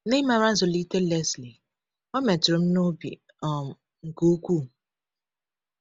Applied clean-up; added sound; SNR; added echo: none; none; none; none.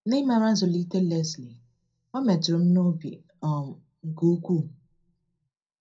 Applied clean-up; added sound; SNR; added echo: none; none; none; reverberation time 0.2 s.